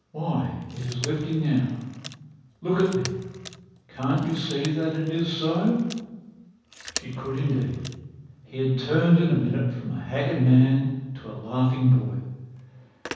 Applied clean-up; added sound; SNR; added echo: none; Telephone; 20 dB; reverberation time 1.1 s.